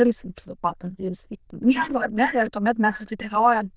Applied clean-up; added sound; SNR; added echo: neural diffusion model UNIVERSE++.